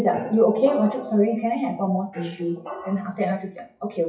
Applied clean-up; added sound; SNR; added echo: classical method WPE with log-MMSE.